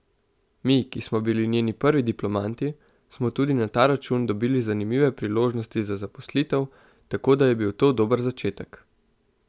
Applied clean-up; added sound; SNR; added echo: none; none; none; none.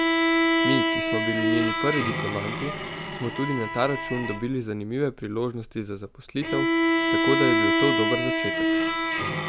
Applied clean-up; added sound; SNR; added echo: none; Bowed string instrument; -4 dB; none.